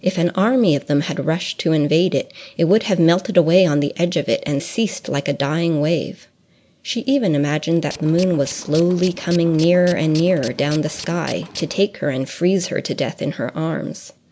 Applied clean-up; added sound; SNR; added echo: none; Tools; 16 dB; none.